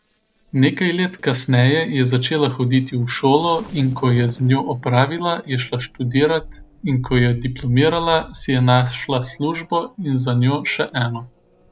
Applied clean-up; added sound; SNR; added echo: neural separator model SepFormer DNS4.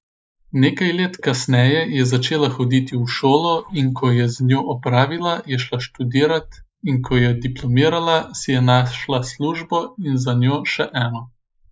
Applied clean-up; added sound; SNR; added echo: neural mask model Resemble Enhance denoiser.